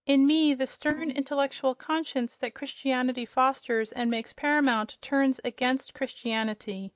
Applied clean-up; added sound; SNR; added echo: neural mask model DeepFilterNet 3.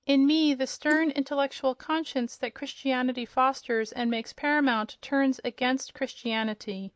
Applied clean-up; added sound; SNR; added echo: neural mask model Resemble Enhance denoiser.